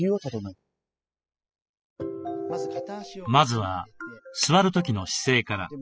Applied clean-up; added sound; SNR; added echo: classical method spectral subtraction.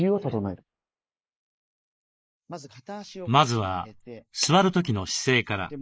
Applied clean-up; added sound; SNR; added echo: neural mask model Resemble Enhance denoiser.